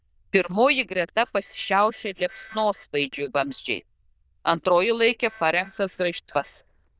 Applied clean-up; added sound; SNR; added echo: neural diffusion model UNIVERSE++.